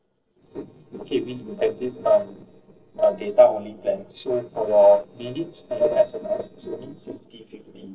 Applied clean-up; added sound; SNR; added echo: neural separator model SepFormer DNS4.